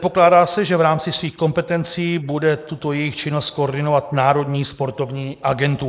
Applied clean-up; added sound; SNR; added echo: neural mask model Resemble Enhance denoiser.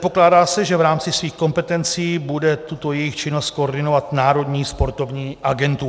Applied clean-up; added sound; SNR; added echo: none; none; none; none.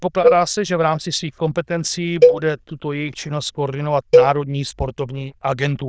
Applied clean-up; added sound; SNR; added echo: neural diffusion model UNIVERSE++.